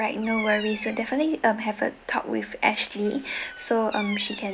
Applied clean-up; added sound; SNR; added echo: none; Bird vocalization, bird call, bird song; 14 dB; none.